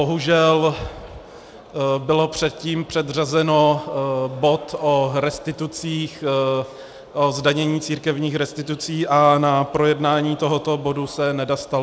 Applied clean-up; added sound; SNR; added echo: none; none; none; none.